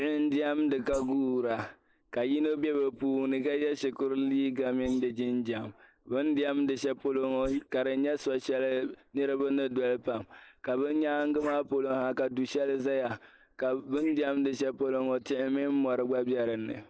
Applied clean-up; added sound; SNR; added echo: neural mask model Resemble Enhance denoiser.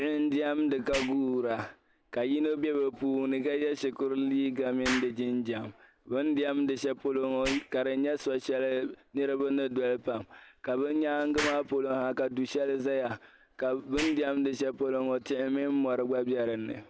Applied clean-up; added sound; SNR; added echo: none; Explosion; 15 dB; none.